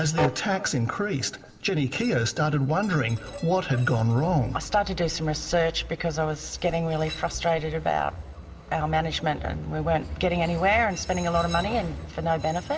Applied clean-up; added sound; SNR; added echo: none; Train; 11 dB; reverberation time 0.5 s.